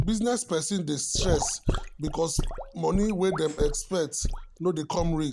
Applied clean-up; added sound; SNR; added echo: none; Sink (filling or washing) / Gurgling / Liquid; 4 dB; none.